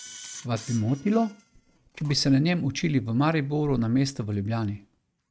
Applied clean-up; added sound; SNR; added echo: neural mask model RNNoise.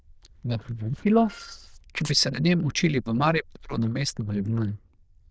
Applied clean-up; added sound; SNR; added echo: neural diffusion model UNIVERSE++.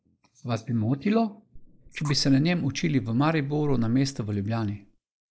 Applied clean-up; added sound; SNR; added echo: neural mask model Resemble Enhance denoiser.